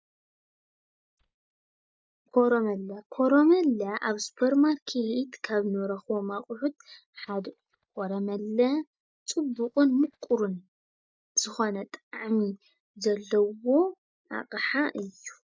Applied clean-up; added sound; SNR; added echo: neural mask model DeepFilterNet 3.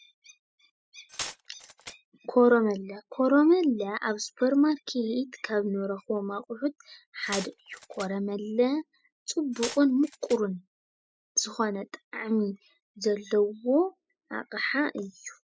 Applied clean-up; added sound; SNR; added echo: classical method spectral subtraction.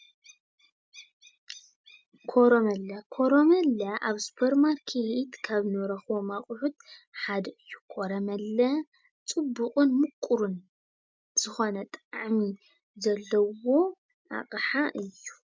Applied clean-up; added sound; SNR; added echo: none; none; none; none.